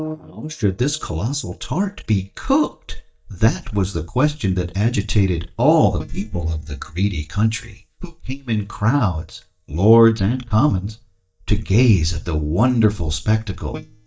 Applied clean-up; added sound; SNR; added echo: neural mask model DeepFilterNet 3.